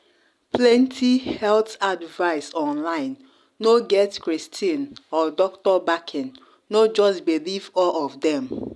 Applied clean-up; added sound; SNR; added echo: none; none; none; none.